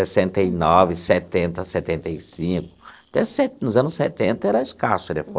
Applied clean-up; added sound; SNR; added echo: neural separator model SepFormer DNS4.